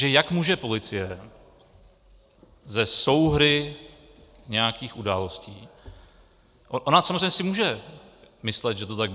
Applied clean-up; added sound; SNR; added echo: none; none; none; none.